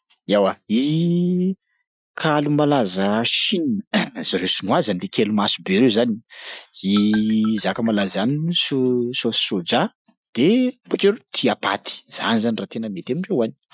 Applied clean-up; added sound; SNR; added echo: classical method Wiener filter.